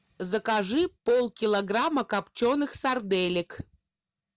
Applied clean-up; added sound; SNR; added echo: none; none; none; none.